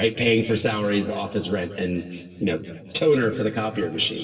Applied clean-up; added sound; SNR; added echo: none; none; none; reverberation time 2.0 s.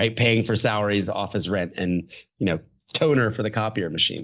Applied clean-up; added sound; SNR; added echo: none; none; none; none.